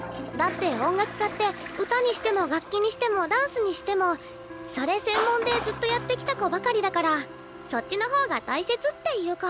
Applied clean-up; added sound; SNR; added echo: none; Clapping + Toilet flush; 13 dB; none.